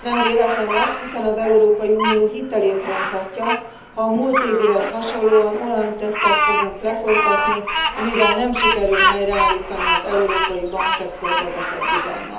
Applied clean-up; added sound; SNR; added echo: none; Bird vocalization, bird call, bird song; 2 dB; reverberation time 1.2 s.